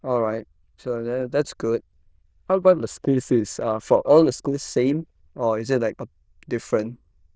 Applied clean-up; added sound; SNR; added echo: neural diffusion model UNIVERSE++.